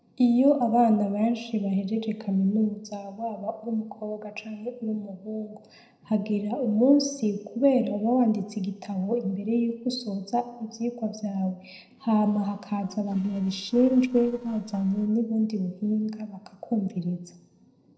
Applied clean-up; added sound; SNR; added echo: neural separator model SepFormer DNS4.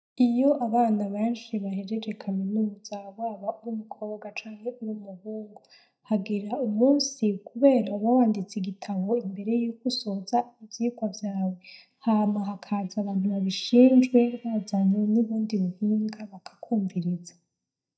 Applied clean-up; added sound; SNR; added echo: neural mask model DeepFilterNet 3.